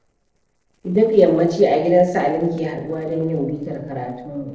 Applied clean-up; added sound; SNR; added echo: neural separator model SepFormer DNS4.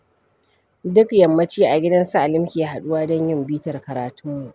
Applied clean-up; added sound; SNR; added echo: none; none; none; none.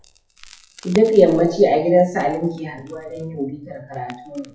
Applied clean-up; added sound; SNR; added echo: classical method WPE with log-MMSE.